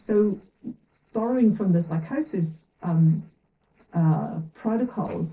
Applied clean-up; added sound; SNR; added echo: neural separator model SepFormer DNS4.